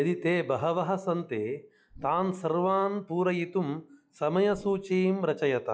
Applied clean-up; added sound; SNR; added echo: classical method log-MMSE.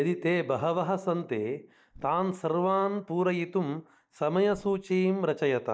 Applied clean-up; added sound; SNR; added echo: neural mask model DeepFilterNet 3.